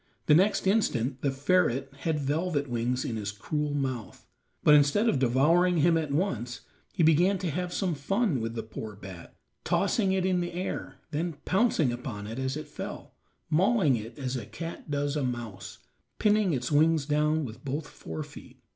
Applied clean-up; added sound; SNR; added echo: none; none; none; none.